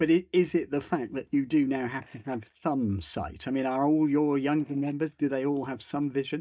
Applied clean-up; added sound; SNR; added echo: neural mask model DeepFilterNet 3.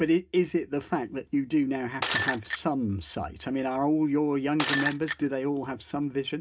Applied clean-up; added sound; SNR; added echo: none; Shatter; 3 dB; reverberation time 0.3 s.